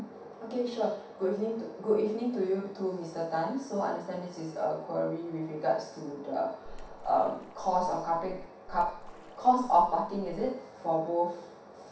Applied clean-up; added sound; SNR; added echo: none; Splash, splatter; 15 dB; reverberation time 0.7 s.